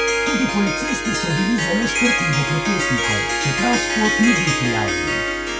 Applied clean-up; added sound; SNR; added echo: none; Harp; -1 dB; reverberation time 0.2 s.